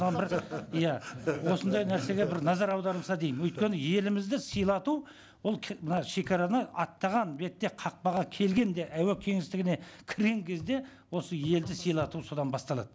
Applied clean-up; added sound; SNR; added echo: none; none; none; none.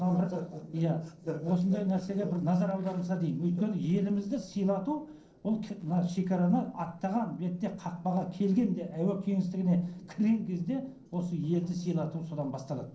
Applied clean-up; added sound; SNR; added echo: neural separator model SepFormer DNS4.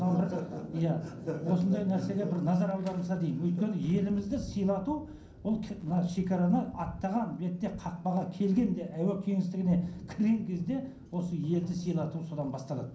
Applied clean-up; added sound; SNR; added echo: none; Thunder; 17 dB; reverberation time 0.6 s.